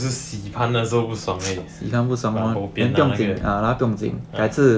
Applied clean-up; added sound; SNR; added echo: none; none; none; none.